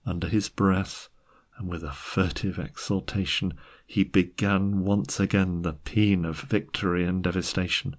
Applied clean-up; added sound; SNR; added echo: none; none; none; none.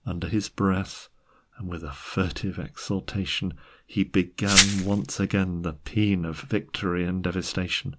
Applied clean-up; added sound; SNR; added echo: none; Glass; -4 dB; none.